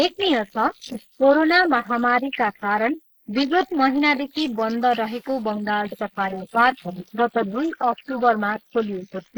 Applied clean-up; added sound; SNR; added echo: neural mask model Resemble Enhance denoiser.